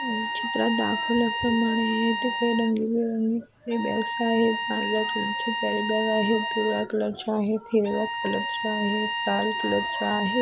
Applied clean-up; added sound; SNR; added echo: none; Bowed string instrument; 3 dB; none.